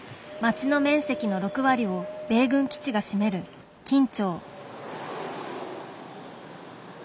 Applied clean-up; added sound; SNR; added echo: none; Wind; 14 dB; none.